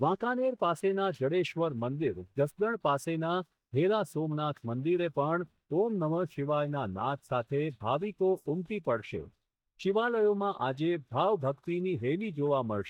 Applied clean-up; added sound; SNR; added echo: neural mask model DeepFilterNet 3.